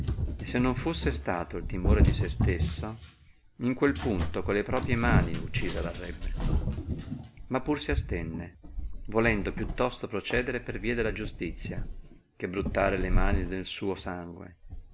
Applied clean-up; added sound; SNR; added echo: none; Cat; -1 dB; none.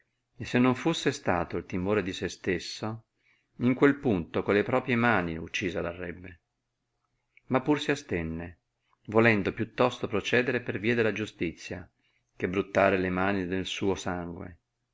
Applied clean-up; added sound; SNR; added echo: none; none; none; none.